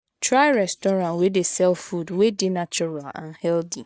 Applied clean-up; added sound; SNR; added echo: neural mask model DeepFilterNet 3.